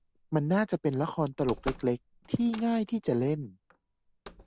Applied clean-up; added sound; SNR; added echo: none; Slam; 16 dB; none.